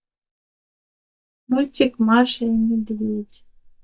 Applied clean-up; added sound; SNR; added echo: neural mask model DeepFilterNet 3.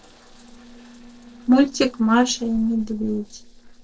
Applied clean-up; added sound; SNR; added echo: neural separator model SepFormer DNS4.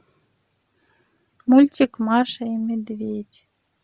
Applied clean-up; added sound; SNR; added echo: none; none; none; none.